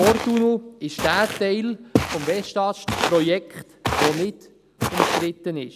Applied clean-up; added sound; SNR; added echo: none; Walk, footsteps; 3 dB; none.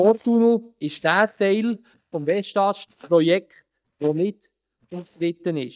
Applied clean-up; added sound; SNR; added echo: neural mask model DeepFilterNet 3.